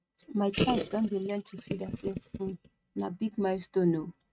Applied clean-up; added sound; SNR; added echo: neural mask model RNNoise.